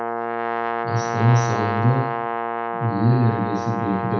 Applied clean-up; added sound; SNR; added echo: none; Brass instrument; 3 dB; reverberation time 0.4 s.